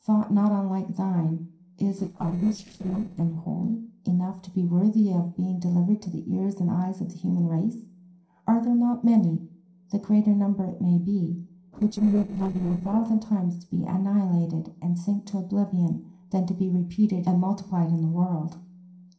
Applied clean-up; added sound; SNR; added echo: neural separator model SepFormer DNS4.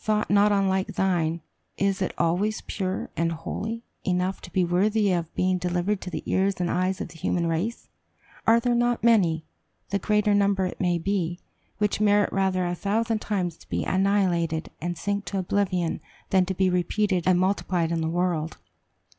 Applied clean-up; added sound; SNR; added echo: none; none; none; none.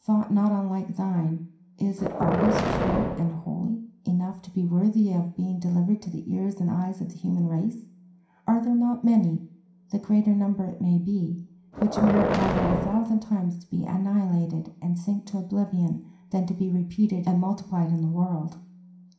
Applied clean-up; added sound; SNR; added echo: none; Boom; 2 dB; reverberation time 0.5 s.